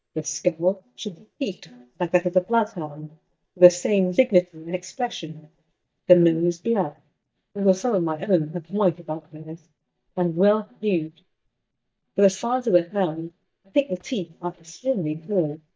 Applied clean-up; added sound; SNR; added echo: neural mask model DeepFilterNet 3.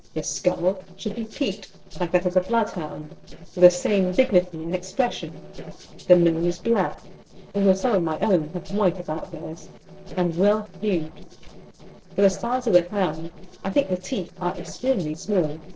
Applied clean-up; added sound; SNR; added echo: neural separator model SepFormer DNS4.